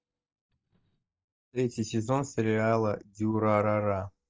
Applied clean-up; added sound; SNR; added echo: neural mask model DeepFilterNet 3.